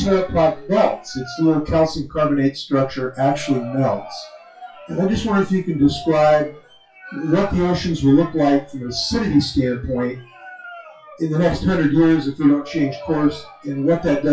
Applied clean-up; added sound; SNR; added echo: classical method WPE with log-MMSE.